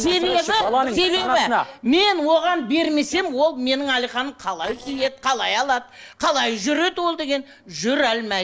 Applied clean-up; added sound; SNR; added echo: neural separator model SepFormer DNS4.